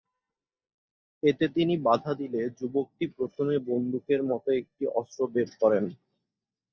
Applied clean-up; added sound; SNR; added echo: neural mask model DeepFilterNet 3.